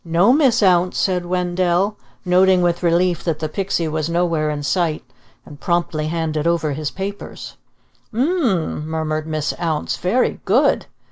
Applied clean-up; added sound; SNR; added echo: none; none; none; none.